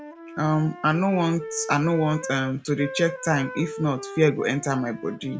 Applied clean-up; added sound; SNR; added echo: none; Wind instrument, woodwind instrument; 13 dB; none.